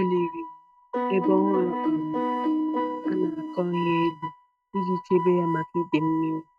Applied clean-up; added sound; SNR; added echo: neural mask model RNNoise.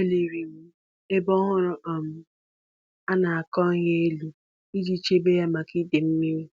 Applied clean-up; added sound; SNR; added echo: none; none; none; none.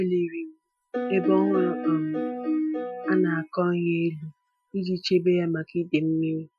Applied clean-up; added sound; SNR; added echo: classical method Wiener filter.